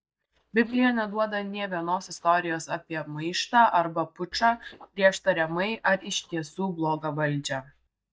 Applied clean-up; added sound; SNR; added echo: neural mask model DeepFilterNet 3.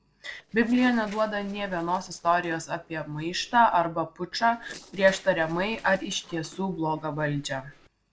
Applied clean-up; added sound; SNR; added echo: neural separator model SepFormer DNS4.